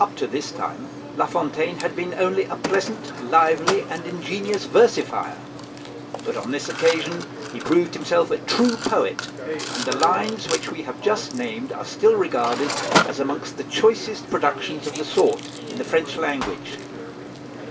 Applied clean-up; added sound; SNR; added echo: none; Mechanisms; 7 dB; reverberation time 0.2 s.